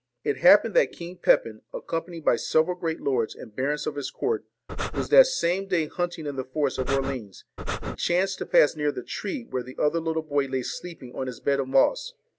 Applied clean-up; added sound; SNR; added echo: none; Breathing; 4 dB; none.